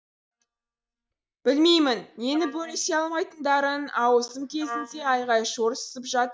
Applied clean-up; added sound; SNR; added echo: neural mask model DeepFilterNet 3.